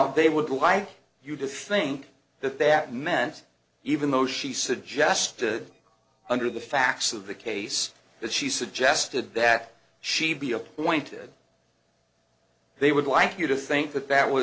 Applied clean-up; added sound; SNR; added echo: neural separator model SepFormer DNS4.